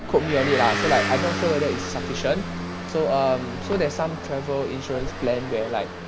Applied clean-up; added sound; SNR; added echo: none; Motor vehicle (road) / Engine; 4 dB; none.